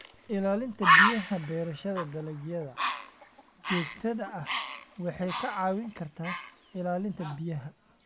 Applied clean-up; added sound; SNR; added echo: none; Bird; -2 dB; none.